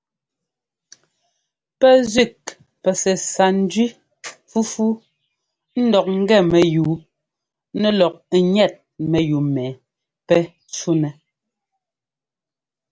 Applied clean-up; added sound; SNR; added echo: none; none; none; none.